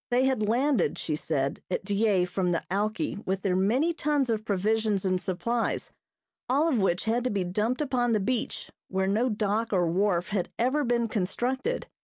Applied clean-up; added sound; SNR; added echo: none; none; none; none.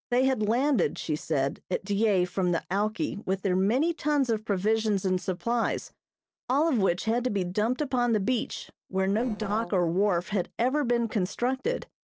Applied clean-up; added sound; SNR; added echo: neural separator model SepFormer DNS4.